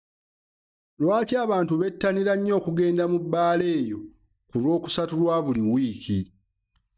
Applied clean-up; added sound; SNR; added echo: neural mask model DeepFilterNet 3.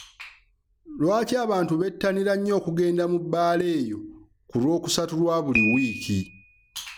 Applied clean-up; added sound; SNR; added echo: none; Piano; 12 dB; none.